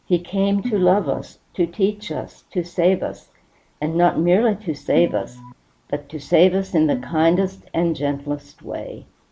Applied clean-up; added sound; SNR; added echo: none; Organ; 12 dB; none.